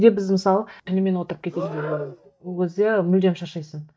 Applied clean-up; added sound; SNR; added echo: neural mask model DeepFilterNet 3.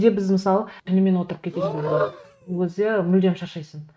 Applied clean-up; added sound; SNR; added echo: neural mask model RNNoise.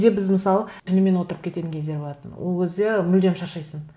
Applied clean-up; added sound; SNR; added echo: none; none; none; none.